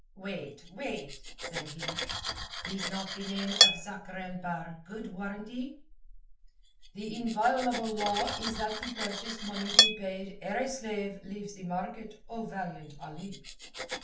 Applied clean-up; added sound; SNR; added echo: none; Cutlery, silverware; -2 dB; reverberation time 0.4 s.